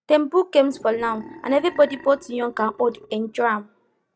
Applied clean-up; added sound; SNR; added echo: neural mask model DeepFilterNet 3.